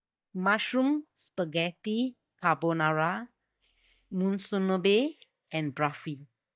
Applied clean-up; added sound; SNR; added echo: neural mask model DeepFilterNet 3.